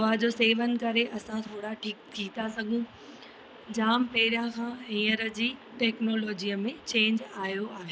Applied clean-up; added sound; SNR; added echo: none; none; none; none.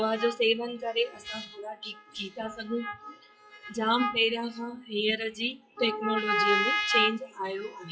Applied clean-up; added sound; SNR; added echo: classical method WPE with log-MMSE.